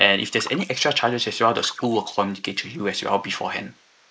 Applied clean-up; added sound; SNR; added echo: neural mask model Resemble Enhance denoiser.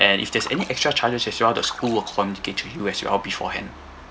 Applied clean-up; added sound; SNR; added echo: none; Splash, splatter; 16 dB; none.